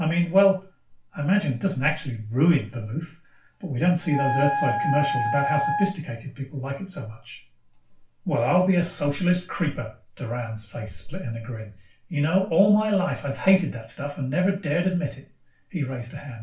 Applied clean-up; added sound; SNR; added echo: none; Wind instrument, woodwind instrument; 3 dB; reverberation time 0.3 s.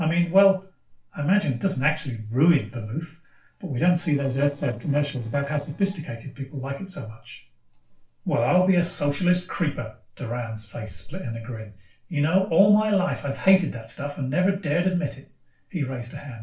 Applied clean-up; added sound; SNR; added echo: neural separator model SepFormer DNS4.